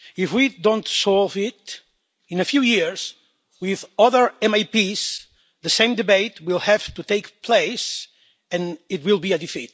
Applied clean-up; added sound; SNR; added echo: none; none; none; none.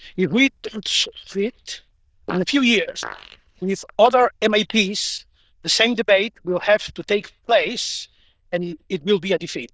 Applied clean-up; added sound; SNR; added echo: neural diffusion model UNIVERSE++.